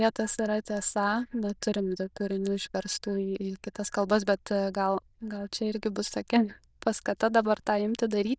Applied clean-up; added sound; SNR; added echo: neural diffusion model UNIVERSE++.